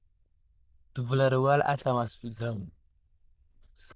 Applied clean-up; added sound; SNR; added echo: neural diffusion model UNIVERSE++.